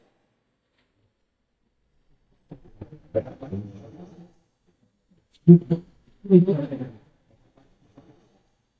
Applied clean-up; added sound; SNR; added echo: neural mask model DeepFilterNet 3.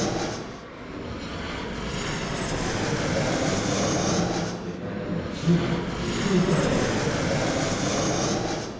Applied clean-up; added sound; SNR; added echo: none; Fixed-wing aircraft, airplane; -3 dB; reverberation time 2.0 s.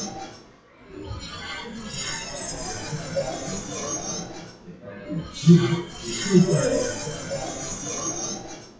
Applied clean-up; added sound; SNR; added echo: classical method WPE with log-MMSE.